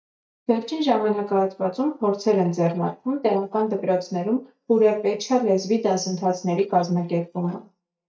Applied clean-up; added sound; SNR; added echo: neural mask model DeepFilterNet 3.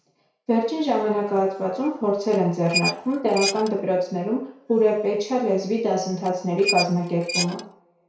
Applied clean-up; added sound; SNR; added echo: none; Squeak; 9 dB; reverberation time 0.6 s.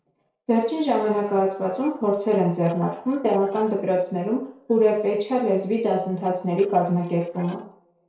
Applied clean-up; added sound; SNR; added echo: neural separator model SepFormer DNS4.